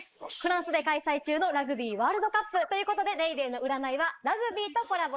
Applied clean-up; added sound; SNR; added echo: neural mask model Resemble Enhance denoiser.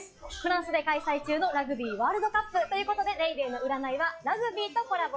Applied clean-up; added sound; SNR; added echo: classical method log-MMSE.